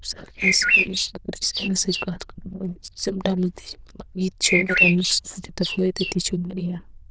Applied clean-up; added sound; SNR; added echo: neural diffusion model UNIVERSE++.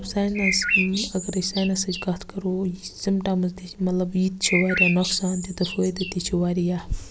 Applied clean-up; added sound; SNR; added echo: none; Bird; 3 dB; none.